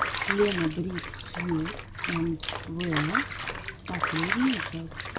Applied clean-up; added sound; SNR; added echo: none; Bathtub (filling or washing); 2 dB; none.